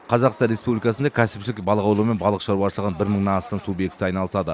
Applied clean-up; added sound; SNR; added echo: none; none; none; none.